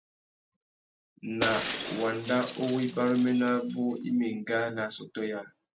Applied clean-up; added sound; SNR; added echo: none; Shatter; 10 dB; none.